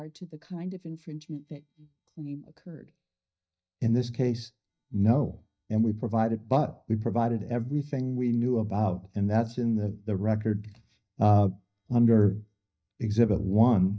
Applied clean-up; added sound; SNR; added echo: neural mask model DeepFilterNet 3.